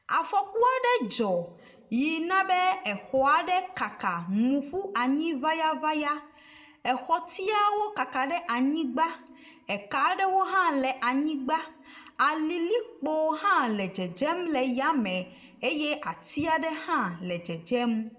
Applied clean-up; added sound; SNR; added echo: none; none; none; reverberation time 0.5 s.